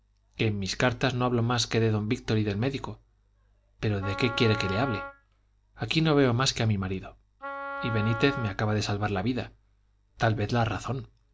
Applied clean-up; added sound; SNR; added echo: none; Wind instrument, woodwind instrument; 9 dB; none.